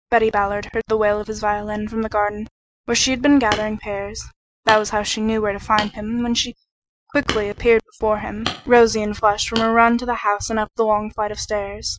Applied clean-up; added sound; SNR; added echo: classical method Wiener filter.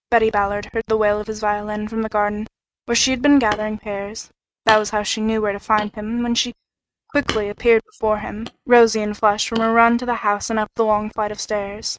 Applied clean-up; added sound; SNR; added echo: neural mask model RNNoise.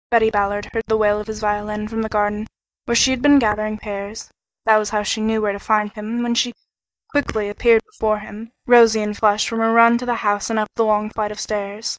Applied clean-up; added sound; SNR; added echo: neural mask model DeepFilterNet 3.